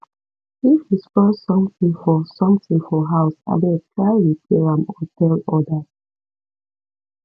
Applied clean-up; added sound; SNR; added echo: none; none; none; none.